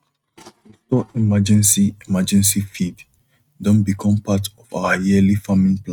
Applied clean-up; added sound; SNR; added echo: neural mask model RNNoise.